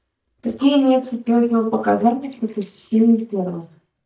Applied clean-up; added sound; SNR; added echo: neural mask model DeepFilterNet 3.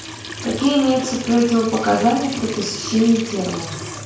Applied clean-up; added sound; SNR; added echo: none; Trickle, dribble / Sink (filling or washing) / Water tap, faucet; 11 dB; reverberation time 0.5 s.